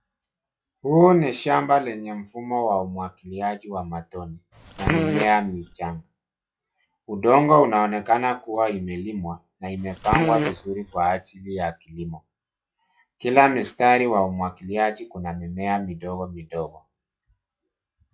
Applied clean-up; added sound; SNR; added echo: classical method log-MMSE.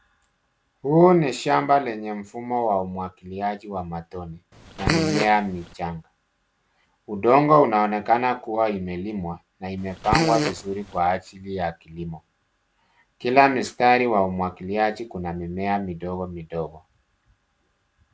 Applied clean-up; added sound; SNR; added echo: none; Fart; 2 dB; none.